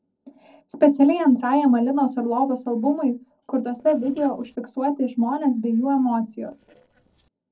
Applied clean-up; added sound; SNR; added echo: neural separator model SepFormer DNS4.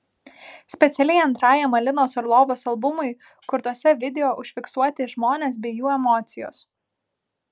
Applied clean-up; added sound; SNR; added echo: none; none; none; none.